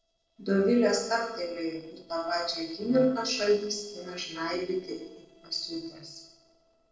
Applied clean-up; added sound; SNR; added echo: neural separator model SepFormer DNS4.